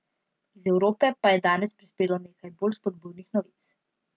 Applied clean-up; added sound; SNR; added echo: none; none; none; none.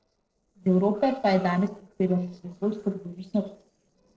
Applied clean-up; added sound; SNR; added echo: neural separator model SepFormer DNS4.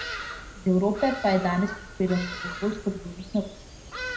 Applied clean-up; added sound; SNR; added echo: none; Bird vocalization, bird call, bird song; 10 dB; reverberation time 0.5 s.